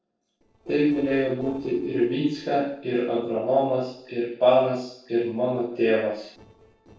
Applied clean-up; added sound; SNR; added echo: neural separator model SepFormer DNS4.